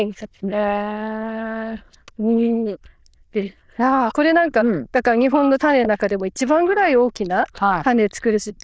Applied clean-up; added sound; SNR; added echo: neural diffusion model UNIVERSE++.